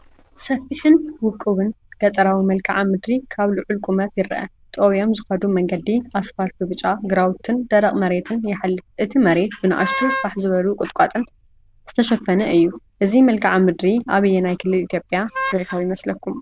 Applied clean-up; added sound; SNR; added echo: neural diffusion model UNIVERSE++.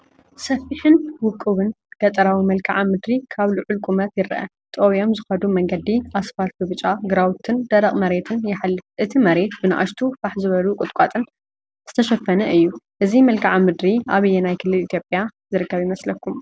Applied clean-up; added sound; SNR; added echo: none; none; none; none.